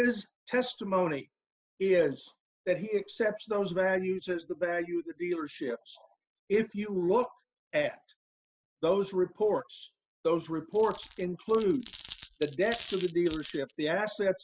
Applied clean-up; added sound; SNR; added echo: classical method spectral subtraction.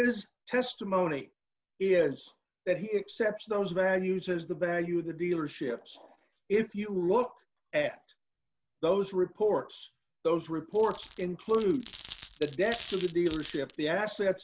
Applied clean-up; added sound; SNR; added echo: none; Glass; 17 dB; none.